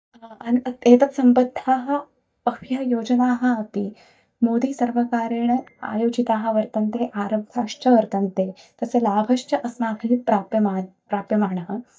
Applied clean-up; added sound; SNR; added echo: neural mask model DeepFilterNet 3.